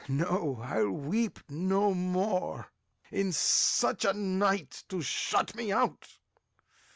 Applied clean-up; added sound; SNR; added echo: none; none; none; none.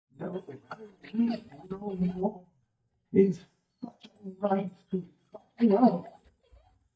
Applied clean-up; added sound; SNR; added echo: neural mask model DeepFilterNet 3.